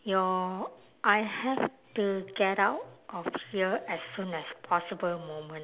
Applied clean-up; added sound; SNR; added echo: none; none; none; none.